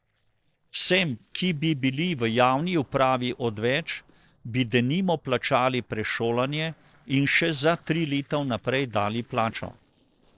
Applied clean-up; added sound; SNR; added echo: neural separator model SepFormer DNS4.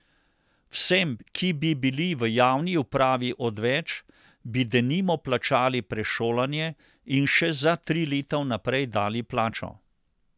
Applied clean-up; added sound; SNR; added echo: none; none; none; none.